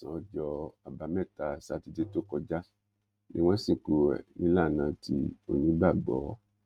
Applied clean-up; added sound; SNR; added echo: neural mask model RNNoise.